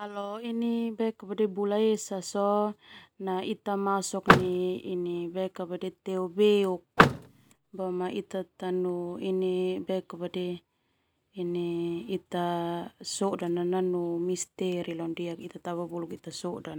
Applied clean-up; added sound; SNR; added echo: none; Vehicle; -4 dB; none.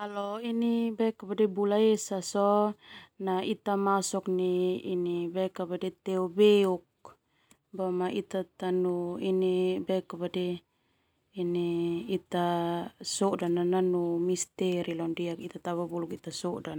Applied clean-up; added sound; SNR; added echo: none; none; none; none.